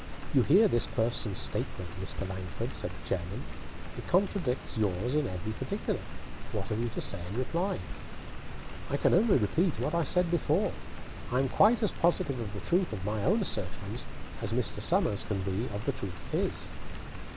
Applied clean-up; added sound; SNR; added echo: none; Rain; 4 dB; none.